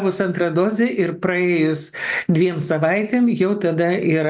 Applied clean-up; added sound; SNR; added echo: none; none; none; none.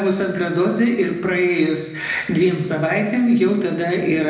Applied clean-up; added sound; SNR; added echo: none; none; none; reverberation time 0.9 s.